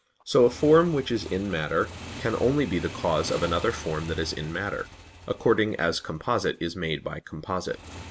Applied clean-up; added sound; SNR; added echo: none; Motorcycle / Engine; 15 dB; none.